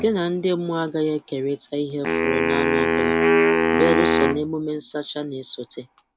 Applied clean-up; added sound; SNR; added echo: none; Wind instrument, woodwind instrument; -2 dB; none.